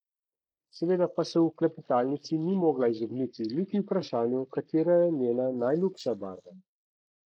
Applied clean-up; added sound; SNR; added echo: neural mask model Resemble Enhance denoiser.